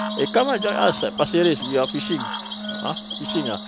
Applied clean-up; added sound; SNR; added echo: none; Wind instrument, woodwind instrument + Cricket / Frog; 6 dB; none.